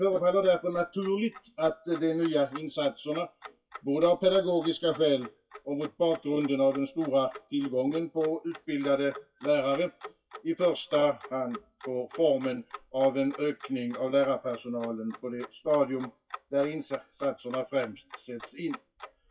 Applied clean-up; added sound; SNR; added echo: classical method WPE with log-MMSE.